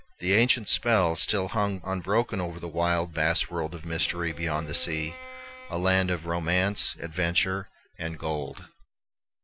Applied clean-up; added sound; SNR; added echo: none; Bowed string instrument; 19 dB; none.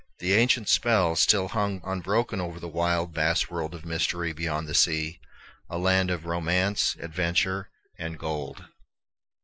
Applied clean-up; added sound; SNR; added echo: neural mask model Resemble Enhance denoiser.